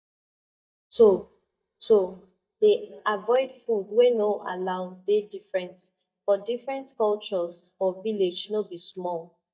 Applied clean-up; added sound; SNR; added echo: neural mask model DeepFilterNet 3.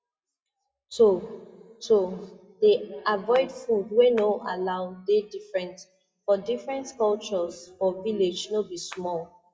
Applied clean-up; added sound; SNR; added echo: classical method WPE with log-MMSE.